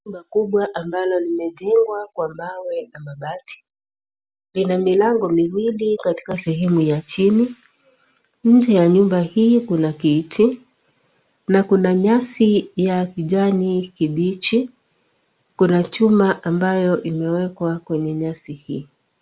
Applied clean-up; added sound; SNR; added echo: none; none; none; none.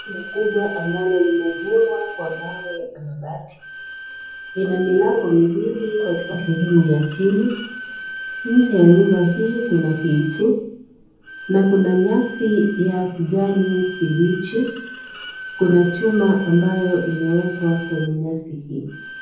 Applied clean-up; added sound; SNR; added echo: none; Bowed string instrument; 14 dB; reverberation time 0.7 s.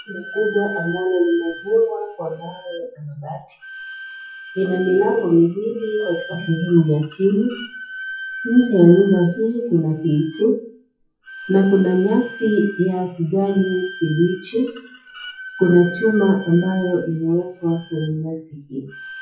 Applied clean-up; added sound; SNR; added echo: classical method WPE with log-MMSE.